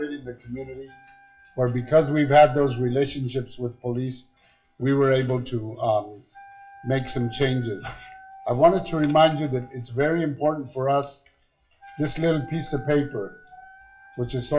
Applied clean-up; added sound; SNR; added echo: classical method WPE with log-MMSE.